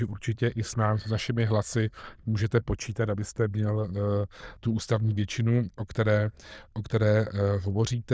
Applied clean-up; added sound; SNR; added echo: neural diffusion model UNIVERSE++.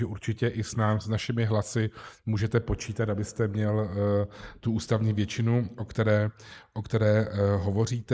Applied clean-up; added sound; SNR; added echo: neural mask model Resemble Enhance denoiser.